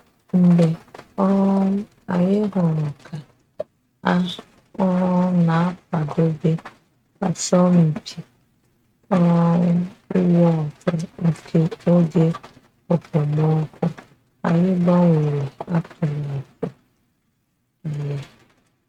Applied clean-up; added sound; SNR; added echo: neural mask model RNNoise.